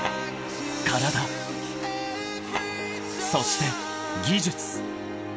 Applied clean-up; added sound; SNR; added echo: none; none; none; none.